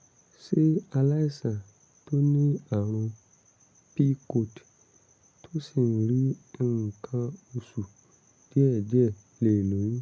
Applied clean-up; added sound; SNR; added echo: none; none; none; none.